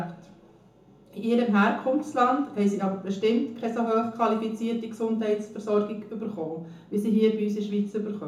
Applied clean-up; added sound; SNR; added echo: none; none; none; reverberation time 0.7 s.